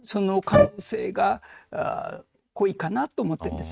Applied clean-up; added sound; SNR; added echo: neural mask model RNNoise.